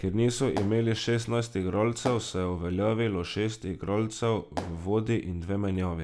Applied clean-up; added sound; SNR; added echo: none; Fireworks; 13 dB; none.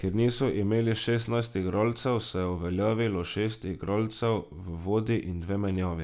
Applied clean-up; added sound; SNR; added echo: none; none; none; none.